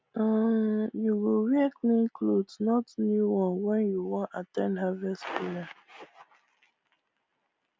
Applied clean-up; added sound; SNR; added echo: none; none; none; none.